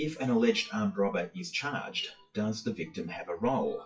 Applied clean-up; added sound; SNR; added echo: classical method WPE with log-MMSE.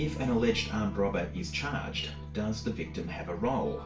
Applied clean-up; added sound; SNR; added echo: none; Bass guitar; 9 dB; reverberation time 0.3 s.